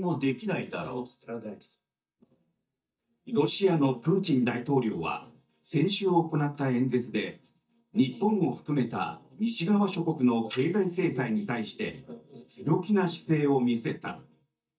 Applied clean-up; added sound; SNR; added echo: neural mask model DeepFilterNet 3.